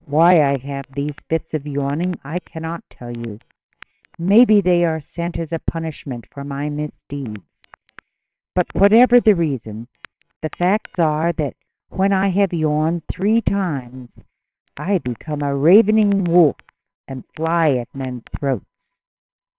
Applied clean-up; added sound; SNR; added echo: neural separator model SepFormer WHAMR!.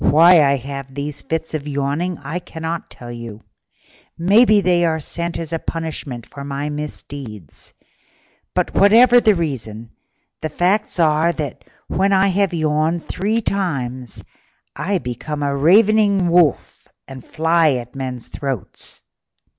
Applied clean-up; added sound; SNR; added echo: none; none; none; none.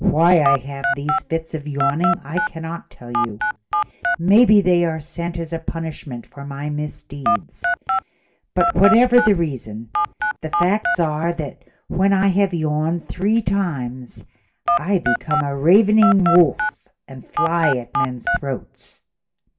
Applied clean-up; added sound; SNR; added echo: none; Telephone; 3 dB; reverberation time 0.2 s.